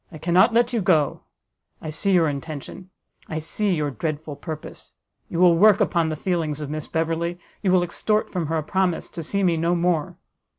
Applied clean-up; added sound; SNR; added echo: none; none; none; none.